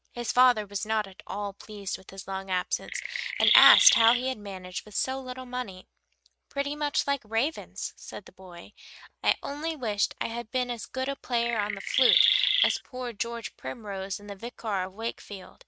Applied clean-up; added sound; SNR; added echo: neural mask model RNNoise.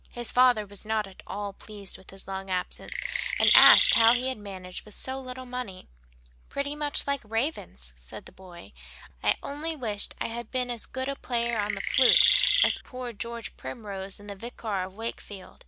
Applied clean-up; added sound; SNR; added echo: none; Chirp, tweet; -5 dB; none.